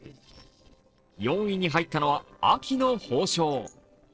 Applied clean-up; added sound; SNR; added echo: neural separator model SepFormer DNS4.